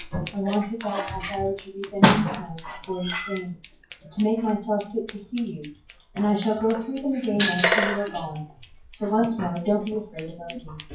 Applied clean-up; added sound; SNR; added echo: classical method WPE with log-MMSE.